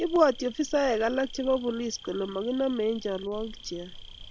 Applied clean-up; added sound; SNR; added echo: none; Insect; 16 dB; none.